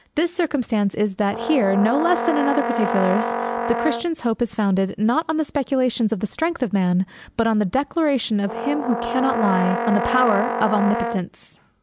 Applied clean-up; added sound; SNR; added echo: none; Brass instrument; 3 dB; none.